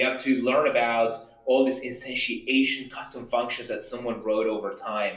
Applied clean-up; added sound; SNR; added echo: none; none; none; reverberation time 0.3 s.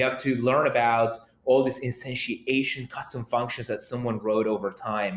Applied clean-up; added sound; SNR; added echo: none; none; none; none.